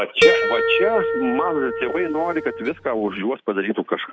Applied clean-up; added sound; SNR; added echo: none; Harp; -1 dB; none.